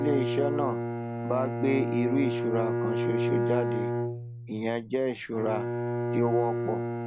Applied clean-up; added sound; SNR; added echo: none; Bowed string instrument; -1 dB; none.